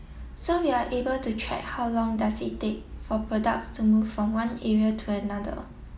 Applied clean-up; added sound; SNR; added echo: none; none; none; none.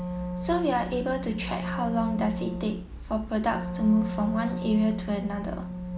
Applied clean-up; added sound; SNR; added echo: none; Wind instrument, woodwind instrument; 6 dB; none.